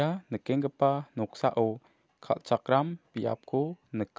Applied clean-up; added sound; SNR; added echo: none; none; none; none.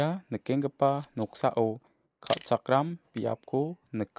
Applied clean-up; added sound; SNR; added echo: neural mask model Resemble Enhance denoiser.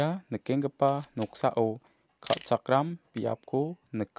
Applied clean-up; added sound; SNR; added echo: none; Camera; 17 dB; none.